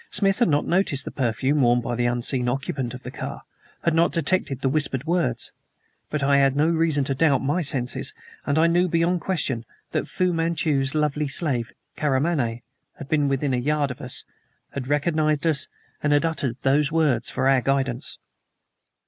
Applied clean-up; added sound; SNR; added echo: none; none; none; none.